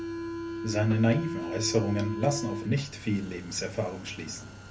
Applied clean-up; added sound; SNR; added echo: none; Subway, metro, underground; 7 dB; reverberation time 0.3 s.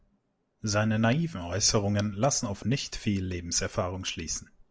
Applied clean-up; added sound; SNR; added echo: none; none; none; none.